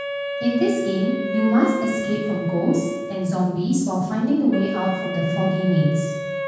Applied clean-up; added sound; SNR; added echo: none; Wind instrument, woodwind instrument; 7 dB; reverberation time 1.2 s.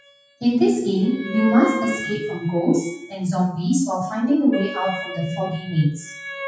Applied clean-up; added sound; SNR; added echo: classical method WPE with log-MMSE.